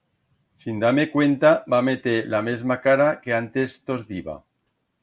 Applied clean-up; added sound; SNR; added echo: none; none; none; none.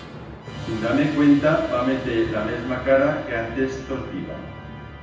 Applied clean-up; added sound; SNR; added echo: none; Musical instrument; 13 dB; reverberation time 0.9 s.